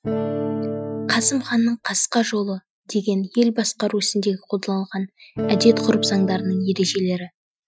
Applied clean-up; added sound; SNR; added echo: classical method Wiener filter.